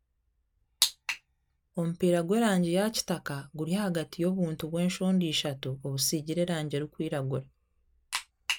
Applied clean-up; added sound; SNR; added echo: none; none; none; none.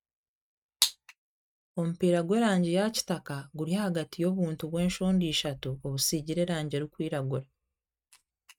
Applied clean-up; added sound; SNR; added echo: neural mask model RNNoise.